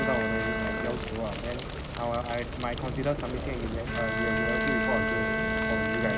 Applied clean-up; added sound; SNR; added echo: none; Fire + Bowed string instrument; -4 dB; none.